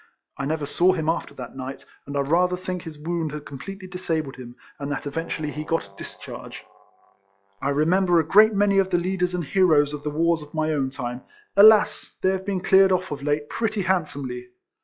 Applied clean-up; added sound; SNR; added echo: classical method log-MMSE.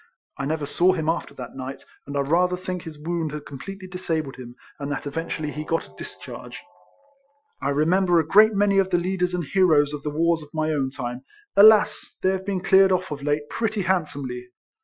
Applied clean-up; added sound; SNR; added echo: classical method Wiener filter.